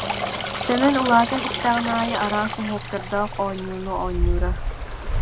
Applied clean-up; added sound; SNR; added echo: none; Stream; 2 dB; none.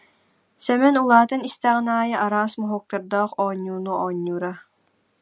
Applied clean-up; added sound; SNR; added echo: none; none; none; none.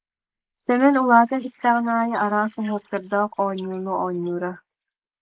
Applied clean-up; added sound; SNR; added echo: neural mask model Resemble Enhance denoiser.